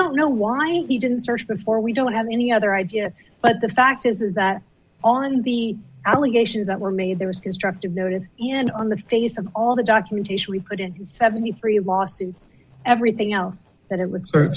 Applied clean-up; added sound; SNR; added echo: none; none; none; none.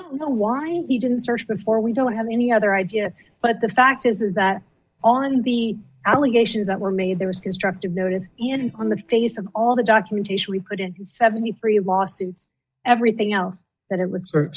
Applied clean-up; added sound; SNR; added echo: neural mask model DeepFilterNet 3.